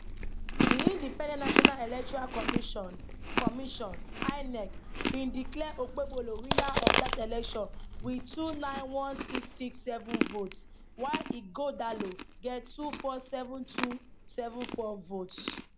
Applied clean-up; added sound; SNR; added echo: none; Chewing, mastication; -3 dB; none.